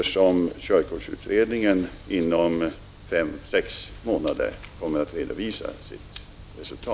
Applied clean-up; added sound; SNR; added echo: none; Glass; 19 dB; none.